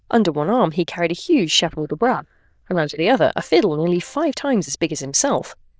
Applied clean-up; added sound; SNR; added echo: neural diffusion model UNIVERSE++.